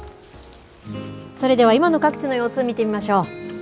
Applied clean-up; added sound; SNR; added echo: none; none; none; none.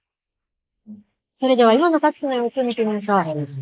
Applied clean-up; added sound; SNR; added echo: neural mask model Resemble Enhance denoiser.